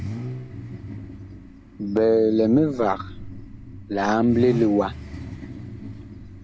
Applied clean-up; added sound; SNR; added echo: none; Idling / Accelerating, revving, vroom / Car; 11 dB; none.